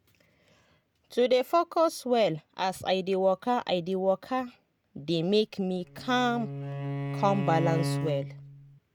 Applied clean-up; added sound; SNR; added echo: none; Bowed string instrument; 5 dB; none.